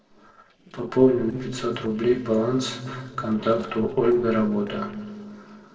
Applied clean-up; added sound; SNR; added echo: neural separator model SepFormer DNS4.